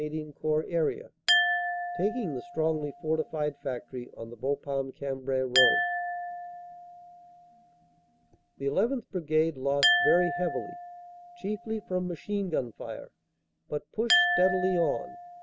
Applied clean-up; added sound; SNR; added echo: none; Glass; 2 dB; none.